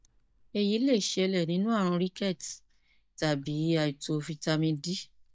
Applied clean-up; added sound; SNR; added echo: neural mask model DeepFilterNet 3.